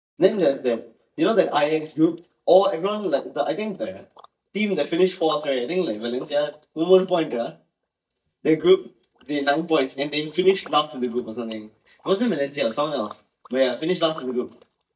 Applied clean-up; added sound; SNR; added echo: neural mask model DeepFilterNet 3.